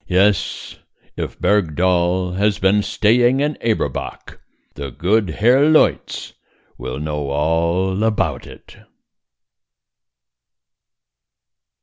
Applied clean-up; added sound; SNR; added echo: none; none; none; none.